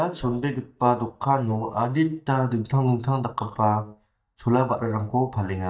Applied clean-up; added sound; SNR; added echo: neural mask model DeepFilterNet 3.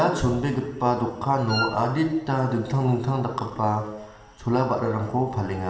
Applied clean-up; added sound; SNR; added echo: none; Wind instrument, woodwind instrument; 6 dB; reverberation time 1.1 s.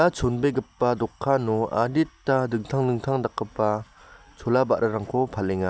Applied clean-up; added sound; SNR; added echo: none; none; none; none.